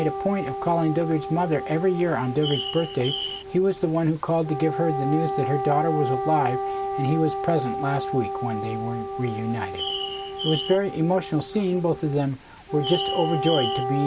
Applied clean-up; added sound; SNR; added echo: none; Bird + Wind instrument, woodwind instrument; 5 dB; none.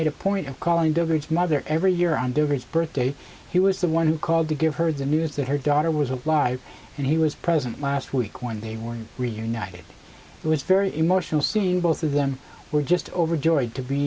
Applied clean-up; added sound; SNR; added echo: none; none; none; none.